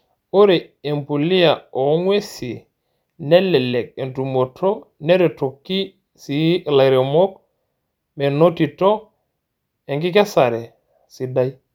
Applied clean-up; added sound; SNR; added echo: none; none; none; none.